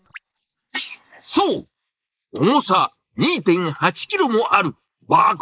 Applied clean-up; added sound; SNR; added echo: neural mask model Resemble Enhance denoiser.